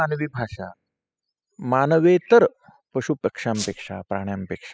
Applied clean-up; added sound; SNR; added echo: classical method spectral subtraction.